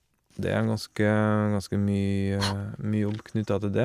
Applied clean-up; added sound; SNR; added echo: none; Fire; 18 dB; none.